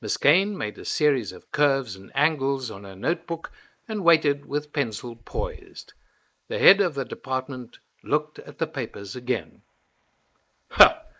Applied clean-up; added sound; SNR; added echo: neural mask model Resemble Enhance denoiser.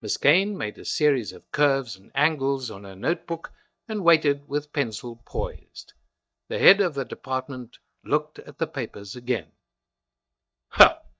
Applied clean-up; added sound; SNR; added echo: neural mask model DeepFilterNet 3.